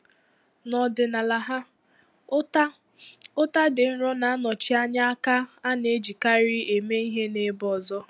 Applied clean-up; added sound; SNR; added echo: none; none; none; none.